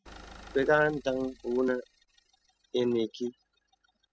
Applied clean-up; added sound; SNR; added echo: classical method spectral subtraction.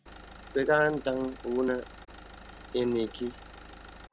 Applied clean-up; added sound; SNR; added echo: none; Engine; 16 dB; none.